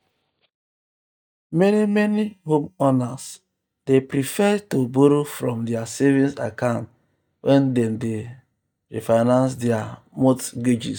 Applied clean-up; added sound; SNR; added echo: neural mask model DeepFilterNet 3.